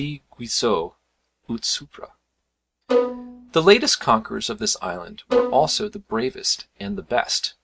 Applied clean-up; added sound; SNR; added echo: neural mask model RNNoise.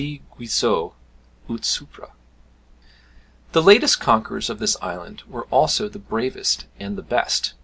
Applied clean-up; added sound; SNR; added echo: none; none; none; none.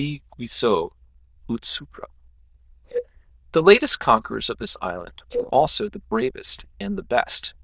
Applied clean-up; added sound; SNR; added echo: neural diffusion model UNIVERSE++.